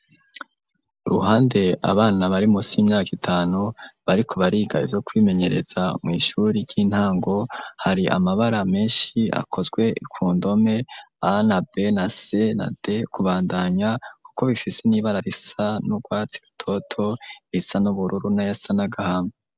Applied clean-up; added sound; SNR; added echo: none; none; none; none.